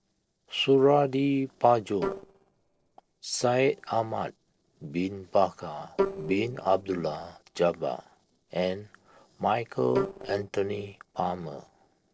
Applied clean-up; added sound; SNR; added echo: neural separator model SepFormer DNS4.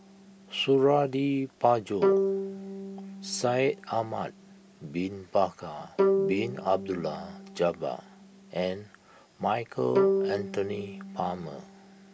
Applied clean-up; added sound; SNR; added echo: none; Bowed string instrument; 3 dB; none.